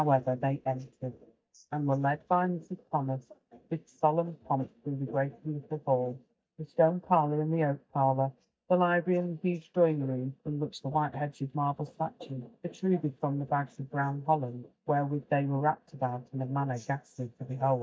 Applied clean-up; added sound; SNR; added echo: neural mask model DeepFilterNet 3.